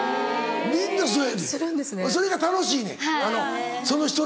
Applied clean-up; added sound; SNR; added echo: none; none; none; none.